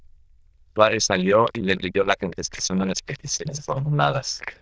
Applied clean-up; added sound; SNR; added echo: neural diffusion model UNIVERSE++.